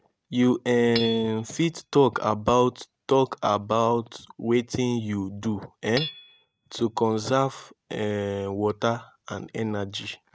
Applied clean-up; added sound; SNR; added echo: neural mask model RNNoise.